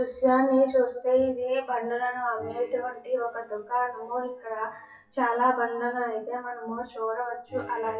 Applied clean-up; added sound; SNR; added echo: classical method WPE with log-MMSE.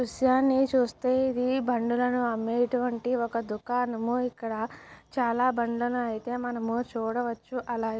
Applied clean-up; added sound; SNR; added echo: none; none; none; none.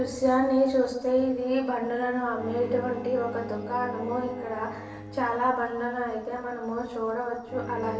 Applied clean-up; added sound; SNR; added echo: none; Bowed string instrument; 14 dB; reverberation time 1.0 s.